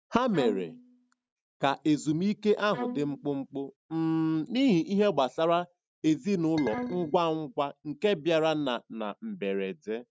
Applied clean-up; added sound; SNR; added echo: neural mask model RNNoise.